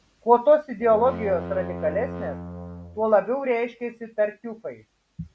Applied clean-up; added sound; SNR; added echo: none; Brass instrument; 11 dB; none.